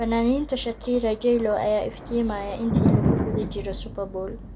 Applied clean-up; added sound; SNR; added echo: none; Thunder; 2 dB; none.